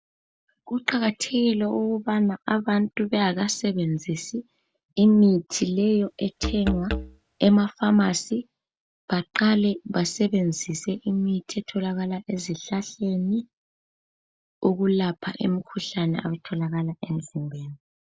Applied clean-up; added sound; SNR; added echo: none; Musical instrument; 7 dB; none.